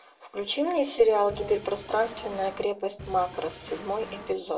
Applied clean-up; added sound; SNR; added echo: none; Drum kit; 15 dB; reverberation time 1.0 s.